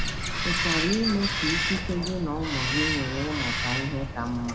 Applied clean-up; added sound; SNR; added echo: none; Bird vocalization, bird call, bird song; -1 dB; reverberation time 0.3 s.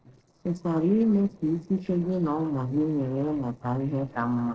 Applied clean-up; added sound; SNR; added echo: neural separator model SepFormer DNS4.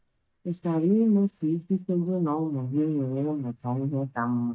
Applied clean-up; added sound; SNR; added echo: neural mask model DeepFilterNet 3.